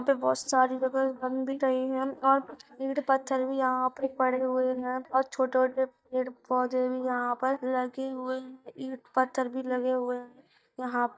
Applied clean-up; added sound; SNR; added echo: neural mask model DeepFilterNet 3.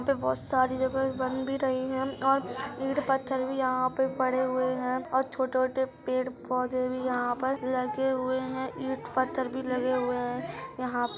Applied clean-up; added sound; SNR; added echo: none; none; none; none.